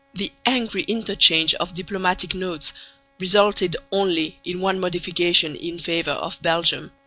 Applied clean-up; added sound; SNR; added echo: none; none; none; none.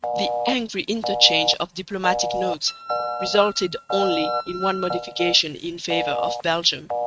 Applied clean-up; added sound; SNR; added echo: neural mask model RNNoise.